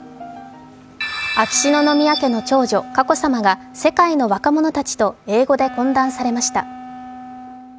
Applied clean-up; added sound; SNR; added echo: none; Wind instrument, woodwind instrument; 17 dB; none.